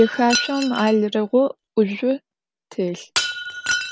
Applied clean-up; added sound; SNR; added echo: none; Shatter; 8 dB; none.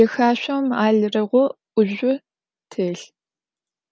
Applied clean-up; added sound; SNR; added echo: none; none; none; none.